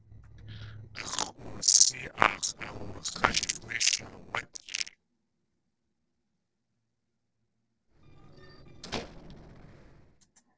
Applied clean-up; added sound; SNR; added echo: neural separator model SepFormer DNS4.